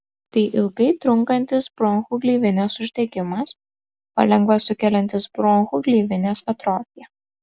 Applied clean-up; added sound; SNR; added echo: none; none; none; none.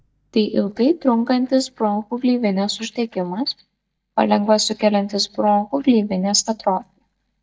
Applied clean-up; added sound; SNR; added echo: neural mask model DeepFilterNet 3.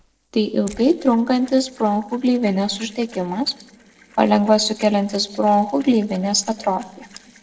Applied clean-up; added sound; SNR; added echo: neural separator model SepFormer DNS4.